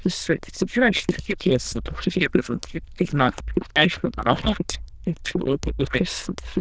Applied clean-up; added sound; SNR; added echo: neural diffusion model UNIVERSE++.